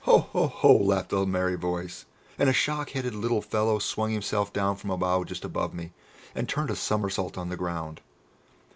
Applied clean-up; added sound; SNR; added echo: none; none; none; none.